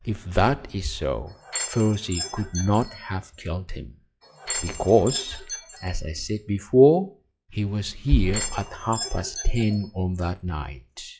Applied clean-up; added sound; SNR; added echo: classical method log-MMSE.